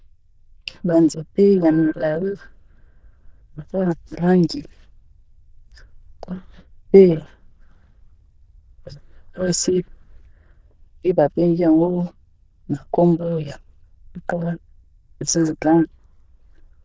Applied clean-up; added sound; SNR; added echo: neural diffusion model UNIVERSE++.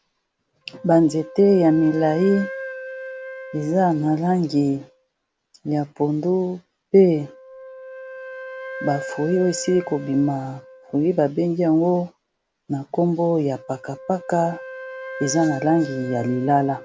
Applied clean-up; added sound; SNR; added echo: none; Wind instrument, woodwind instrument; 15 dB; none.